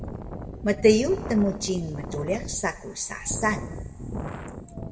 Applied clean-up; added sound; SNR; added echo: none; Wind; 9 dB; reverberation time 1.6 s.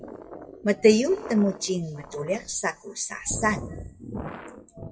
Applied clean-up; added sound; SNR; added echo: classical method WPE with log-MMSE.